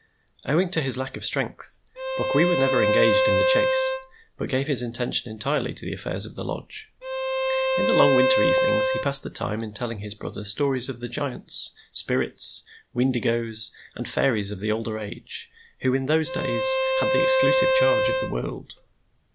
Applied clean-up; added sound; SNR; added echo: none; Bowed string instrument; -1 dB; none.